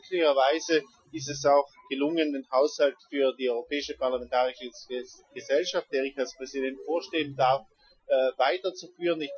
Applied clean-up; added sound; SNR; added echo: classical method Wiener filter.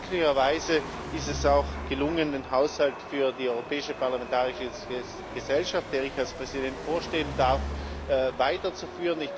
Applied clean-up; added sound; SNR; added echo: none; Car passing by + Chatter / Subway, metro, underground; 9 dB; none.